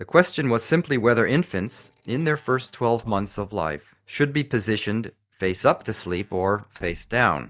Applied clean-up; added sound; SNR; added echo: neural mask model DeepFilterNet 3.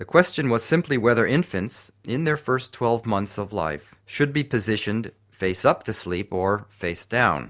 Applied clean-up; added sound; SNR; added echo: none; none; none; none.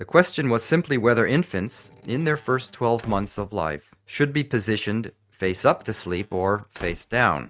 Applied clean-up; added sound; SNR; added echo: neural mask model RNNoise.